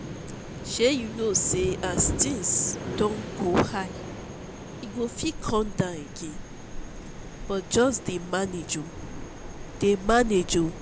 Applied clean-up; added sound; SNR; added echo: none; Waves, surf; 8 dB; none.